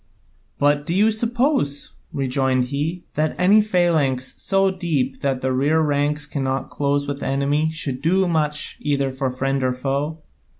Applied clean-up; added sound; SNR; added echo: none; none; none; none.